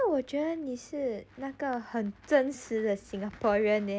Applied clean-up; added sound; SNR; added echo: none; none; none; none.